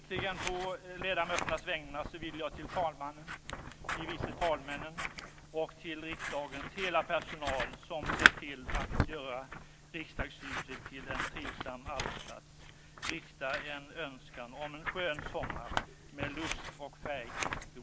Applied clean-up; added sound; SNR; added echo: none; Scissors; -1 dB; none.